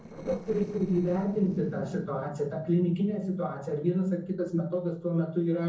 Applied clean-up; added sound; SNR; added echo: neural separator model SepFormer DNS4.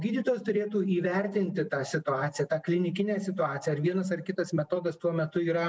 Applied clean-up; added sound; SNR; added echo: none; none; none; none.